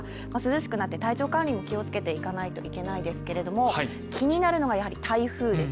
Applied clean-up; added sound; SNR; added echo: none; Organ; 12 dB; none.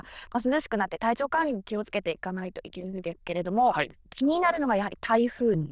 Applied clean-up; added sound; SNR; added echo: neural diffusion model UNIVERSE++.